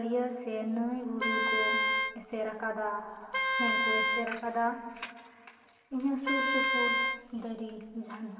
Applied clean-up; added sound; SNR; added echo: none; Wind instrument, woodwind instrument; -3 dB; reverberation time 2.3 s.